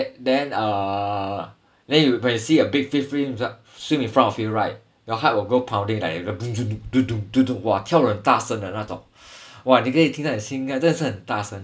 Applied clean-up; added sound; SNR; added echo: none; none; none; none.